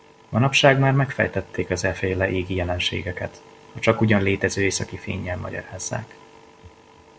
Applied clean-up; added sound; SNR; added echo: none; none; none; none.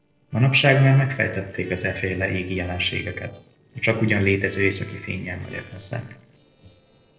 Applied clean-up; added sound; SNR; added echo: neural separator model SepFormer DNS4.